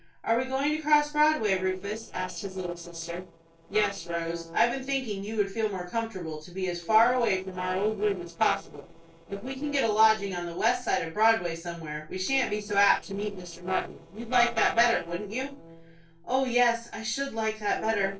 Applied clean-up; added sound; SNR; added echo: neural separator model SepFormer DNS4.